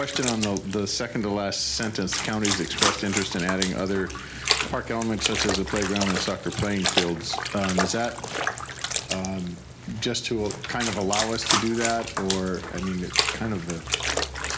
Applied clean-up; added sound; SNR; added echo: none; Trickle, dribble / Splash, splatter; 2 dB; none.